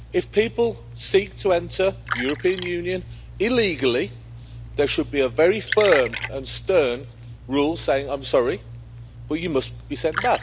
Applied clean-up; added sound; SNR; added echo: none; Liquid; 11 dB; none.